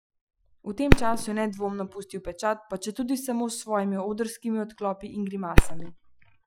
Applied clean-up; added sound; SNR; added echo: classical method Wiener filter.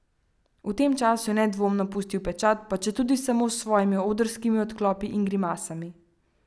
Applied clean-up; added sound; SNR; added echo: none; none; none; none.